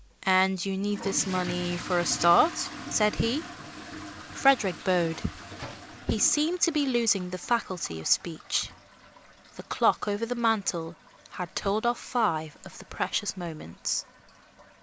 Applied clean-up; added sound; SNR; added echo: none; Fill (with liquid) / Toilet flush; 14 dB; none.